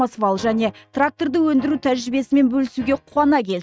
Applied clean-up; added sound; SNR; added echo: neural mask model RNNoise.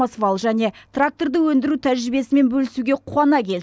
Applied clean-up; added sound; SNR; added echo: none; none; none; none.